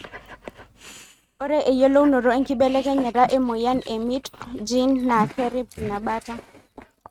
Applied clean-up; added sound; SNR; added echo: neural mask model RNNoise.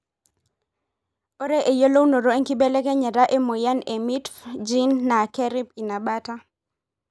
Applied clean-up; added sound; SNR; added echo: none; none; none; none.